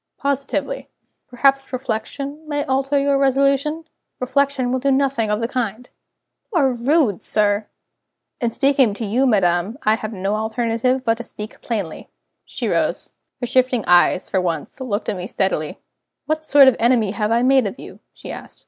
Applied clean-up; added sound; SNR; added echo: none; none; none; none.